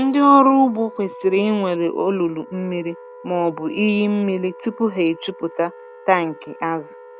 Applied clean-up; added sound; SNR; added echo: none; Wind instrument, woodwind instrument; 19 dB; none.